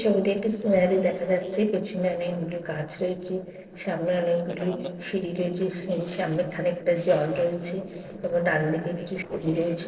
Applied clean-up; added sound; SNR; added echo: neural separator model SepFormer DNS4.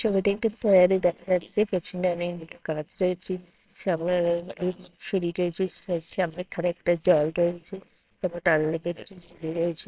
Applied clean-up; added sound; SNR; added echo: neural separator model SepFormer WHAMR!.